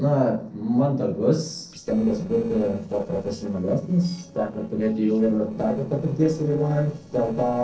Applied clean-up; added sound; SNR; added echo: neural separator model SepFormer DNS4.